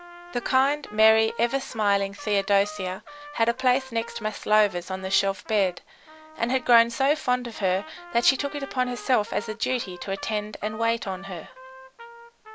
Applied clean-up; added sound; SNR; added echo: none; Trumpet; 18 dB; none.